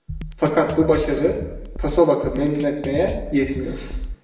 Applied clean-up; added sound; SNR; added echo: none; Drum kit; 9 dB; reverberation time 0.9 s.